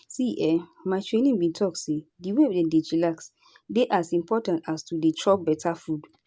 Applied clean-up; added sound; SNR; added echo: none; none; none; none.